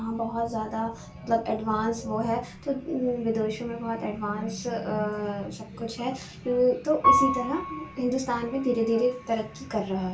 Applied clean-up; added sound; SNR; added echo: none; Piano; 6 dB; reverberation time 0.3 s.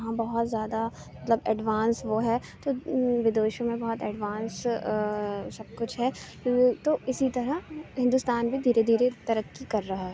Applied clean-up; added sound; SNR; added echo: none; none; none; none.